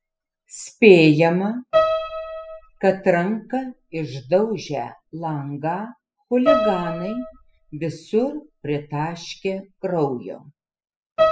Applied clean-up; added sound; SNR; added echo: classical method spectral subtraction.